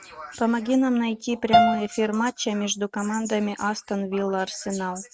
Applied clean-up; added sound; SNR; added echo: neural mask model RNNoise.